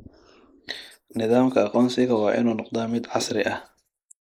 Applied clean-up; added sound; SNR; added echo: neural mask model Resemble Enhance denoiser.